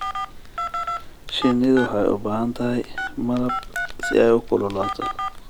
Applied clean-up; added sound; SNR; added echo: none; Telephone; 7 dB; none.